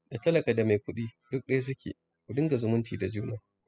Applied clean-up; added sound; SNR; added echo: classical method spectral subtraction.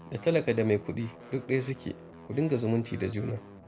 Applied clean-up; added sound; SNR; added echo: none; Guitar; 18 dB; none.